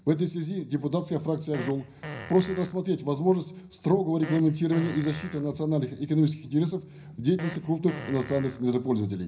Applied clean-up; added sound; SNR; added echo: none; Fart; 14 dB; reverberation time 0.4 s.